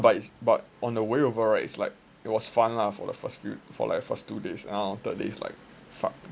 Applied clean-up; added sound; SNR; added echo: none; none; none; none.